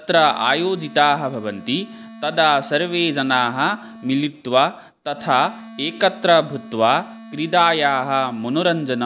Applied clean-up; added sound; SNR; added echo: none; Wind instrument, woodwind instrument; 19 dB; none.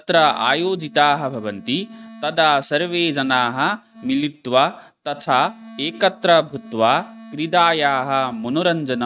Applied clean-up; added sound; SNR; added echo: neural mask model RNNoise.